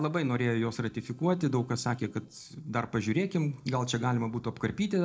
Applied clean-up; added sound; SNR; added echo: neural separator model SepFormer DNS4.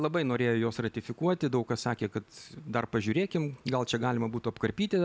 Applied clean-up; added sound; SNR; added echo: none; none; none; none.